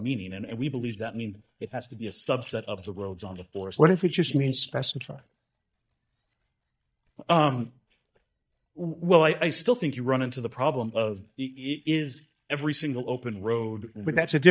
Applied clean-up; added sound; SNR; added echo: neural mask model DeepFilterNet 3.